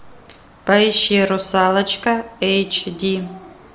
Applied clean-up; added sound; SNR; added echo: none; none; none; none.